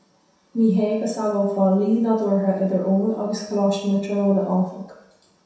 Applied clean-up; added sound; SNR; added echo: none; none; none; reverberation time 0.7 s.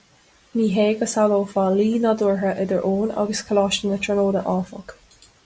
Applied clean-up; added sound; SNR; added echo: none; none; none; none.